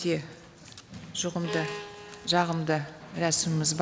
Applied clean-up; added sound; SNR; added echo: none; Bowed string instrument; 12 dB; none.